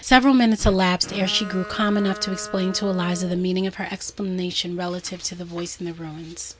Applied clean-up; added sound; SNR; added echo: none; Bowed string instrument; 15 dB; none.